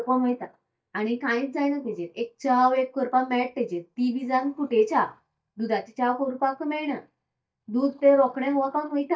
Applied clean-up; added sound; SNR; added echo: neural mask model DeepFilterNet 3.